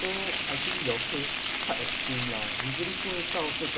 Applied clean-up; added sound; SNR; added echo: none; Frying (food); -5 dB; none.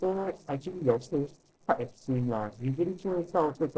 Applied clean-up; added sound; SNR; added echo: neural separator model SepFormer DNS4.